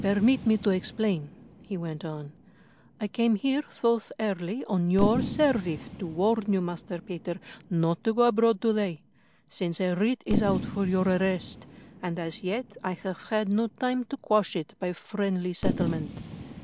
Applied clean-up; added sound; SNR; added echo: none; Fireworks; 10 dB; none.